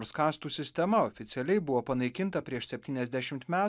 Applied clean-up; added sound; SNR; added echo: none; none; none; none.